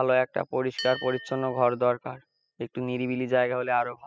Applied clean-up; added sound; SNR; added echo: classical method spectral subtraction.